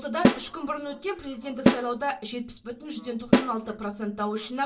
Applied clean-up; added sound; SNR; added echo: none; Snare drum; -4 dB; reverberation time 0.2 s.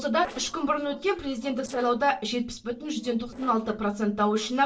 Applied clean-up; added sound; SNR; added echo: neural separator model SepFormer DNS4.